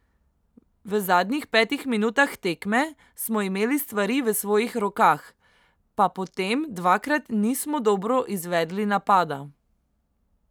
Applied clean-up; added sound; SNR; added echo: none; none; none; none.